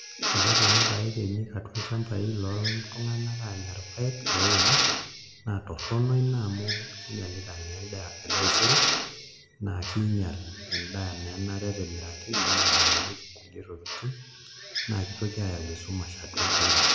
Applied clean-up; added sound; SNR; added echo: none; Drill; -3 dB; reverberation time 1.2 s.